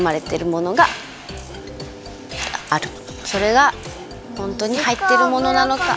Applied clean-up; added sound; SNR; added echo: none; Mechanisms; 13 dB; none.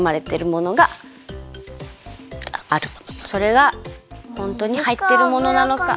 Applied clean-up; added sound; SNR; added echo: none; none; none; none.